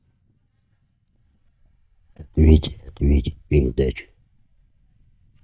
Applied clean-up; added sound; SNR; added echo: neural mask model DeepFilterNet 3.